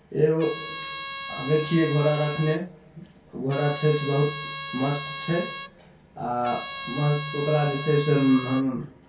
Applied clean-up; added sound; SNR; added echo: none; Trumpet; 11 dB; reverberation time 0.2 s.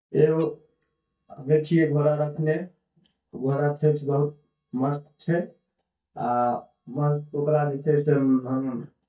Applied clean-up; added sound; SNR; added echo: neural mask model DeepFilterNet 3.